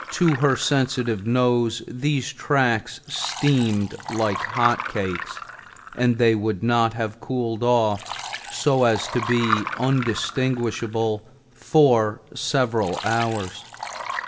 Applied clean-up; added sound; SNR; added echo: none; Liquid; 11 dB; reverberation time 0.4 s.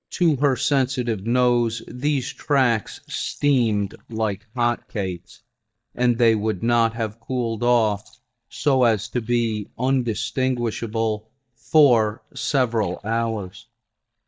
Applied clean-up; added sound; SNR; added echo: neural mask model DeepFilterNet 3.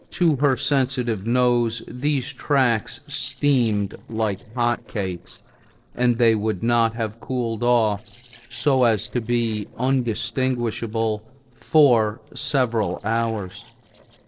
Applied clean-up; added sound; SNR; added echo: neural separator model SepFormer DNS4.